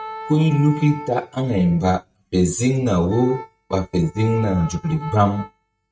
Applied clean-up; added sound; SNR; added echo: neural mask model RNNoise.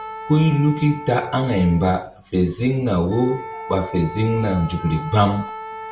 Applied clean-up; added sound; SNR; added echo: none; Wind instrument, woodwind instrument; 14 dB; none.